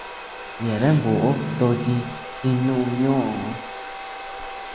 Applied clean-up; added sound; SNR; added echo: none; Domestic sounds, home sounds; 11 dB; none.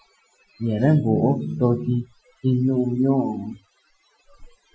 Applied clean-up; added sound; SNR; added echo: classical method Wiener filter.